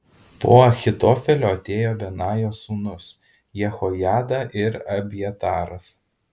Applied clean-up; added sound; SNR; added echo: none; none; none; none.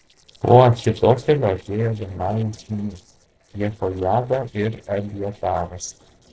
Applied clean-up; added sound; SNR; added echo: neural separator model SepFormer DNS4.